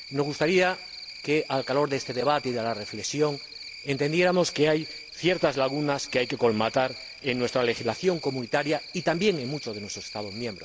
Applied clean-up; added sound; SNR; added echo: none; Cricket; 15 dB; none.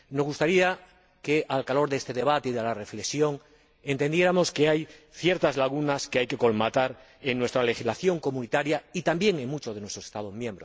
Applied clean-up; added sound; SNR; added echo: none; none; none; none.